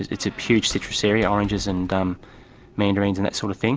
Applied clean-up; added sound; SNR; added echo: none; Squeak; 18 dB; none.